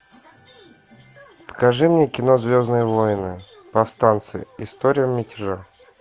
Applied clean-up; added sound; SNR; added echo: none; none; none; none.